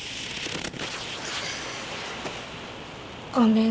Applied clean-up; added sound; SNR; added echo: none; Fire; 7 dB; none.